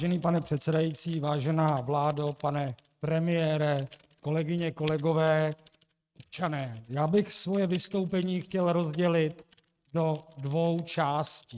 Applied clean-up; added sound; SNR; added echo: neural mask model RNNoise.